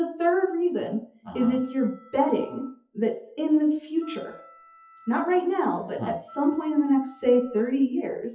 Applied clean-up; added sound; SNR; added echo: classical method WPE with log-MMSE.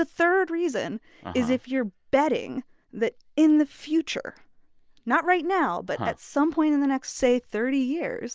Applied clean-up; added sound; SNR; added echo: none; none; none; none.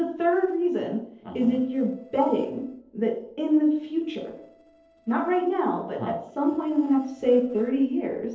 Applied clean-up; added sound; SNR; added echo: neural separator model SepFormer DNS4.